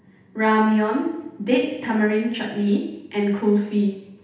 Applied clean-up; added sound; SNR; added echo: none; none; none; reverberation time 0.8 s.